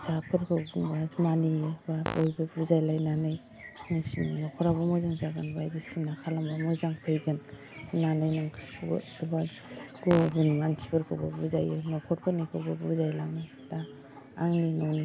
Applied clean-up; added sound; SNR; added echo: none; Fart; 5 dB; none.